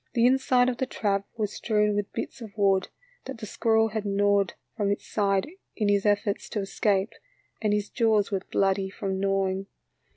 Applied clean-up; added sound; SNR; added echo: none; none; none; none.